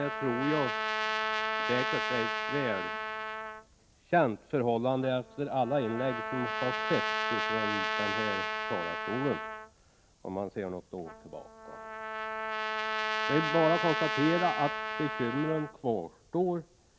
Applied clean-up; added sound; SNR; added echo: none; Trumpet; 2 dB; none.